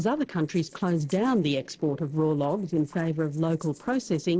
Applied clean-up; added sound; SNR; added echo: neural separator model SepFormer DNS4.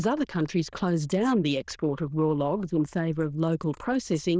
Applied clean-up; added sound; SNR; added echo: neural diffusion model UNIVERSE++.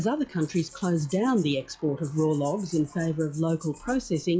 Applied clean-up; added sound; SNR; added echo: classical method log-MMSE.